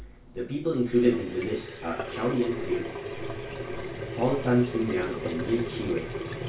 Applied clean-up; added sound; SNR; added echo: none; Sink (filling or washing) / Water tap, faucet; 6 dB; reverberation time 0.2 s.